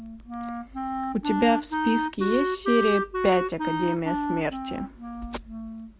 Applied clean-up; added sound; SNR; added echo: none; Wind instrument, woodwind instrument; 1 dB; none.